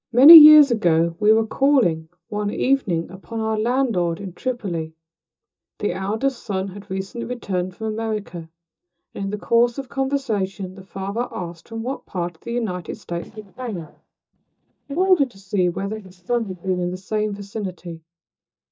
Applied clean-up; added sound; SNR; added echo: neural mask model DeepFilterNet 3.